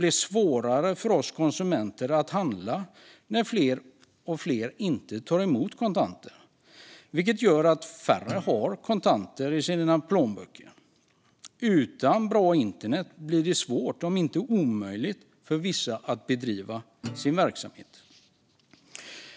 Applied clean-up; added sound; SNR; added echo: none; Guitar; 17 dB; none.